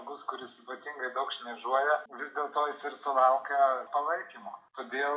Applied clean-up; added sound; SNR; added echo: none; none; none; none.